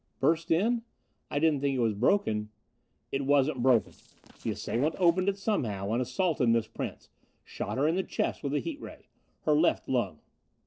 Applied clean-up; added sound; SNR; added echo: neural separator model SepFormer DNS4.